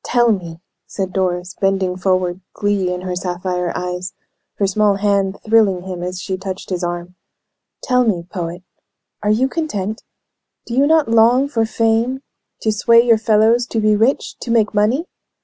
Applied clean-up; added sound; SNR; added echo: none; none; none; none.